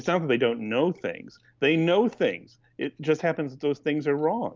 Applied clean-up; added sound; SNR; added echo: none; none; none; none.